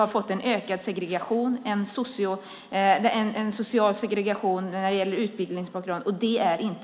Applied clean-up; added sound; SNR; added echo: none; none; none; none.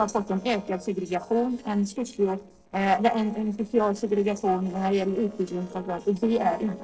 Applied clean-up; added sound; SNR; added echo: neural separator model SepFormer DNS4.